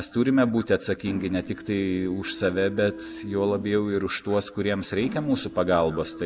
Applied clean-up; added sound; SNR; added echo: none; Mechanisms; 15 dB; none.